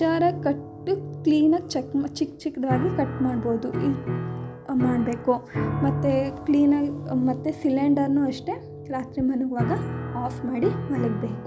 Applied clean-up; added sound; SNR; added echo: none; Piano; 6 dB; none.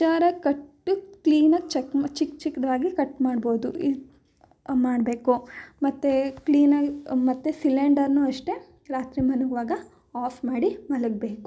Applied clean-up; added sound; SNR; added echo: none; none; none; none.